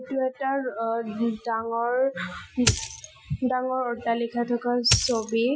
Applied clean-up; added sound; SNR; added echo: classical method Wiener filter.